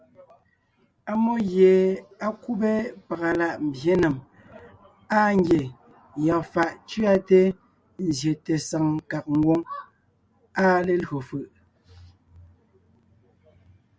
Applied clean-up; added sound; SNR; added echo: none; none; none; none.